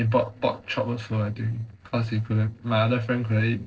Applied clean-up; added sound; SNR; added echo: neural separator model SepFormer DNS4.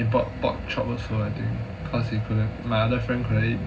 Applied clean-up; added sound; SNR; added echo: none; Bird; 13 dB; reverberation time 0.4 s.